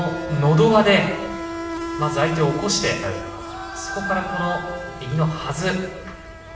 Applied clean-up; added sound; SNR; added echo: none; Insect; 11 dB; reverberation time 1.0 s.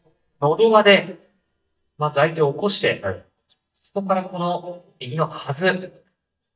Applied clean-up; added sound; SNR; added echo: neural mask model DeepFilterNet 3.